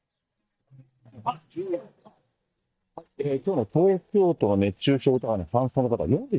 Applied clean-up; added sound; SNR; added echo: neural mask model DeepFilterNet 3.